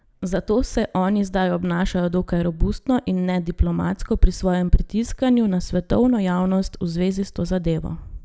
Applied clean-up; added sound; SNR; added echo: none; none; none; none.